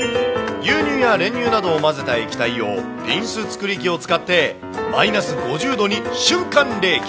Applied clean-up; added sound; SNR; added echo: none; none; none; none.